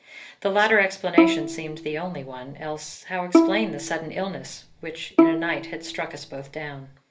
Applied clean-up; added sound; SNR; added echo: none; Bowed string instrument; -3 dB; reverberation time 0.3 s.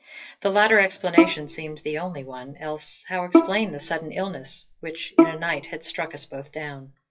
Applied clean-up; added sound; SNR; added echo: classical method WPE with log-MMSE.